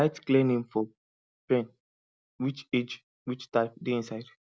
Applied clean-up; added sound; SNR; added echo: none; none; none; none.